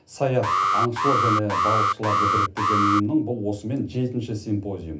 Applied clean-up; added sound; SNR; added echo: none; Alarm; -2 dB; reverberation time 0.3 s.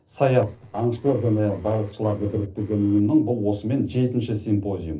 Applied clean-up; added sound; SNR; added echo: neural separator model SepFormer DNS4.